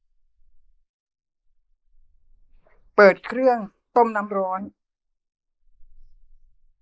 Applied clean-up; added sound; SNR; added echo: neural mask model Resemble Enhance denoiser.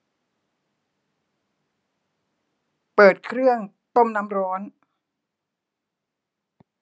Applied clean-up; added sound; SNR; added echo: none; none; none; none.